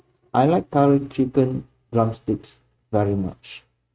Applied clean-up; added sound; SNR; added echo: neural mask model RNNoise.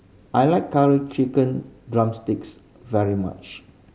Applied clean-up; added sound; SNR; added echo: none; none; none; none.